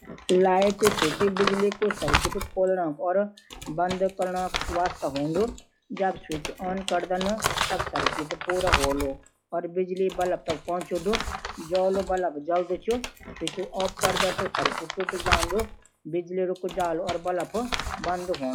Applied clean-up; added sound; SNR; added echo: classical method log-MMSE.